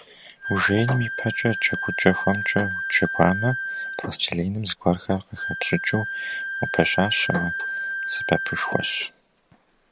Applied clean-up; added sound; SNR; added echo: none; Wind instrument, woodwind instrument; 6 dB; none.